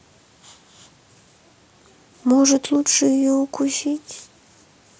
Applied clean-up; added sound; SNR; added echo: none; none; none; none.